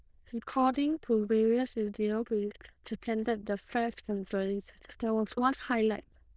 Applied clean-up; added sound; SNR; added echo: neural diffusion model UNIVERSE++.